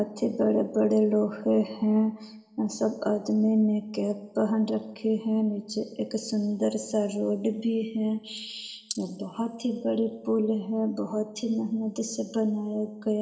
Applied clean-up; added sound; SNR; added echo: none; none; none; reverberation time 1.1 s.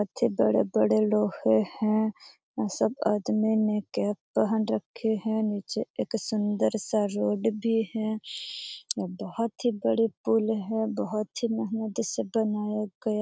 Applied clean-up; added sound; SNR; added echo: none; none; none; none.